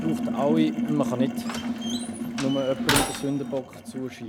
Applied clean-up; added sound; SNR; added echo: none; Slam + Sink (filling or washing); 0 dB; none.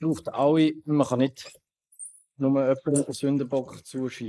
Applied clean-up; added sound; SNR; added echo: neural mask model Resemble Enhance denoiser.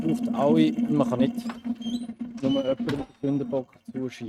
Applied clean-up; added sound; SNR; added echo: neural mask model RNNoise.